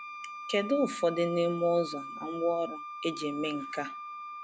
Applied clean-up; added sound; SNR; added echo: none; Wind instrument, woodwind instrument; 10 dB; none.